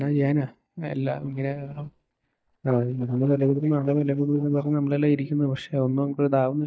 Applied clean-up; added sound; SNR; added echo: neural mask model DeepFilterNet 3.